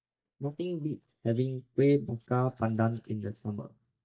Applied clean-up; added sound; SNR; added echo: neural mask model DeepFilterNet 3.